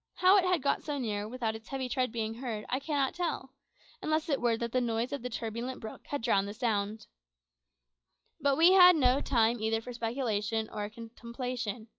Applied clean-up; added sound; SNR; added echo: classical method log-MMSE.